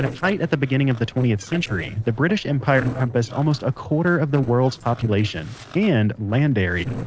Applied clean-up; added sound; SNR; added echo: neural separator model SepFormer DNS4.